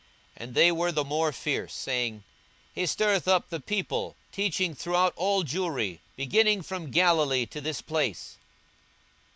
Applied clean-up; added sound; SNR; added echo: none; none; none; none.